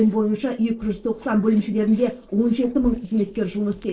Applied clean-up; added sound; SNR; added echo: neural separator model SepFormer DNS4.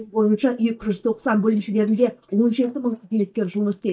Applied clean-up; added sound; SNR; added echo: neural mask model DeepFilterNet 3.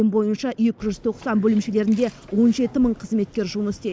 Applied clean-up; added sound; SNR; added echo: none; none; none; none.